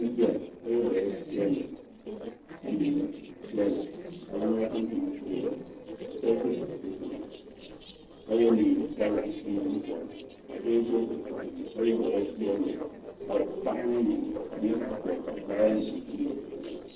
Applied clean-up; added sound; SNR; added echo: neural separator model SepFormer DNS4.